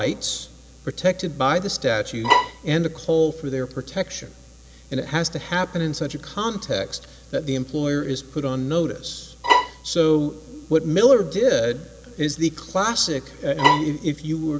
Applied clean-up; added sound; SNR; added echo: none; Bowed string instrument; -2 dB; none.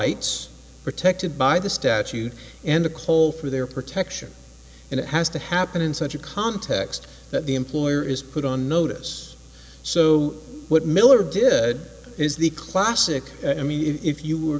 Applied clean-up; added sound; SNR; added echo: none; none; none; none.